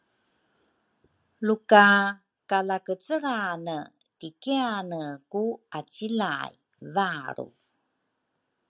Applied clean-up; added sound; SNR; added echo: none; none; none; none.